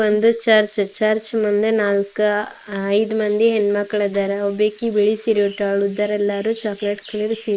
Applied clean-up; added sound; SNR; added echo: neural mask model Resemble Enhance denoiser.